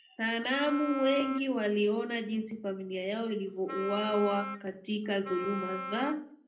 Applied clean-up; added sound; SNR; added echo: none; Wind instrument, woodwind instrument; 9 dB; reverberation time 0.5 s.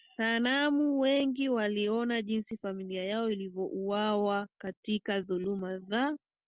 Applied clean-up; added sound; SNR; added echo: none; none; none; none.